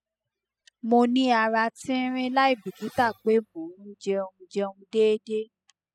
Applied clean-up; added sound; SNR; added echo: classical method spectral subtraction.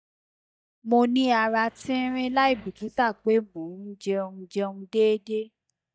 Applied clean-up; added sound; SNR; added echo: neural mask model DeepFilterNet 3.